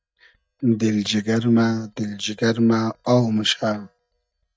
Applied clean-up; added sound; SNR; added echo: neural mask model DeepFilterNet 3.